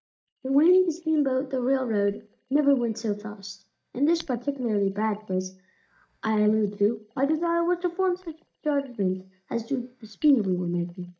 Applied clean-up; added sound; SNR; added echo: neural mask model DeepFilterNet 3.